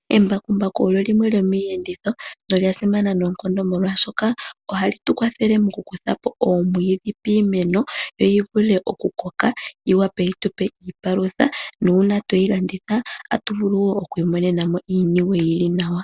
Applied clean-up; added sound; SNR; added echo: none; none; none; none.